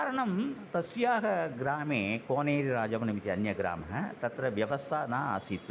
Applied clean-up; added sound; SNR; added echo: none; none; none; none.